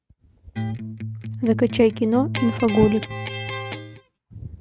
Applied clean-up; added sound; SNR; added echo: neural mask model RNNoise.